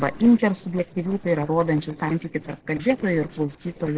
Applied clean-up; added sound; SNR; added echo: neural separator model SepFormer DNS4.